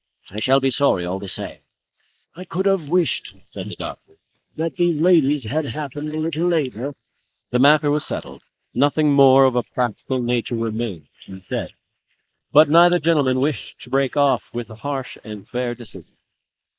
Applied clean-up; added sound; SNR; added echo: neural mask model Resemble Enhance denoiser.